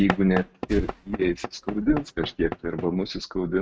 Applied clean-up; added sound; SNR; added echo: neural mask model RNNoise.